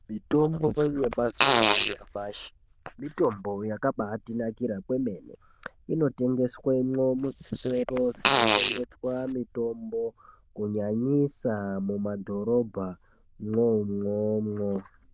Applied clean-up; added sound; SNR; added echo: neural diffusion model UNIVERSE++.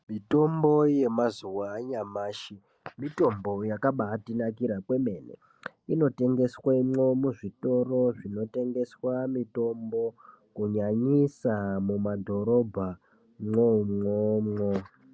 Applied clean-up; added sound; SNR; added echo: none; none; none; none.